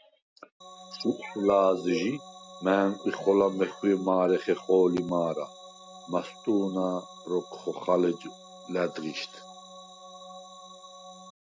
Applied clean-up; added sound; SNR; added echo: none; Organ; 19 dB; none.